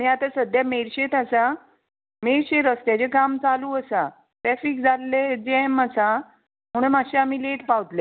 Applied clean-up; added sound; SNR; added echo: none; none; none; none.